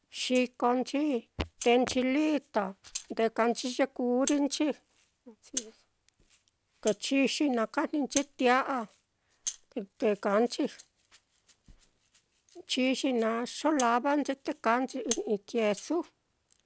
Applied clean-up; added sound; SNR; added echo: none; Rattle (instrument); 16 dB; none.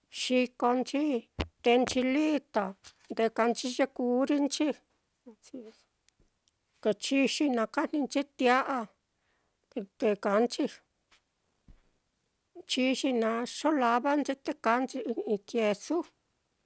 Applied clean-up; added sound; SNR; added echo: none; none; none; none.